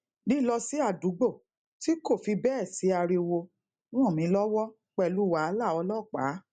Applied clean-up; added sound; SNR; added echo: none; none; none; none.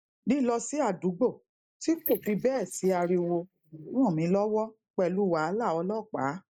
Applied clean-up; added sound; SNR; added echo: neural mask model Resemble Enhance denoiser.